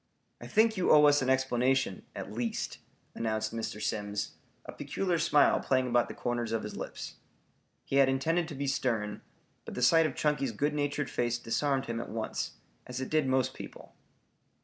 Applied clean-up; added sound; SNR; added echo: none; none; none; none.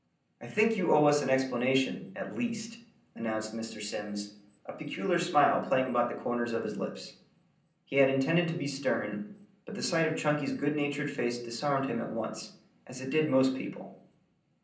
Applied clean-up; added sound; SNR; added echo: none; none; none; reverberation time 0.6 s.